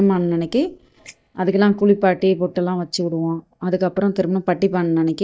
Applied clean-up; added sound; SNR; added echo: neural mask model DeepFilterNet 3.